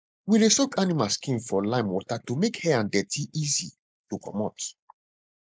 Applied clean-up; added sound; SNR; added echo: neural mask model Resemble Enhance denoiser.